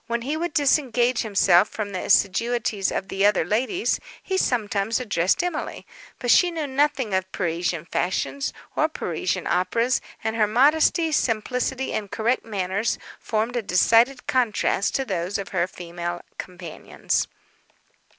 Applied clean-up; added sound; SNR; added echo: none; none; none; none.